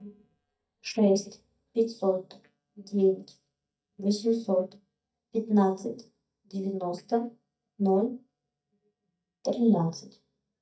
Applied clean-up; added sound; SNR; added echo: neural mask model DeepFilterNet 3.